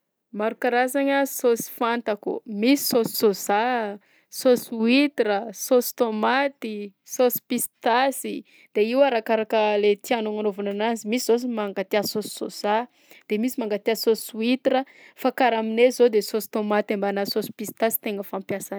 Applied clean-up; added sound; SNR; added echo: none; none; none; none.